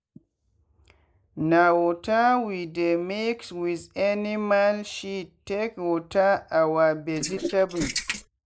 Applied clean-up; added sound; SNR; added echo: neural mask model Resemble Enhance denoiser.